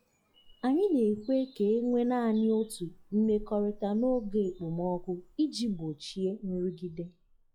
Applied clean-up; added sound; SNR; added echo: classical method log-MMSE.